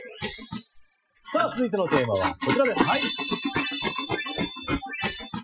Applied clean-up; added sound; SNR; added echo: classical method Wiener filter.